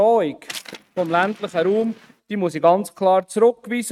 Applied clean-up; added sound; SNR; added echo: neural mask model RNNoise.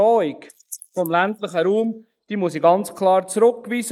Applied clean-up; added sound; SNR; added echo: neural mask model Resemble Enhance denoiser.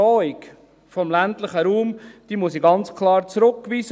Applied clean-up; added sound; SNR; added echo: none; none; none; none.